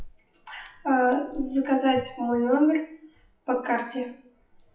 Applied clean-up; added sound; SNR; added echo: classical method WPE with log-MMSE.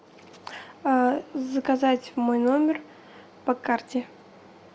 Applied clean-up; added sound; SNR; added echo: none; none; none; none.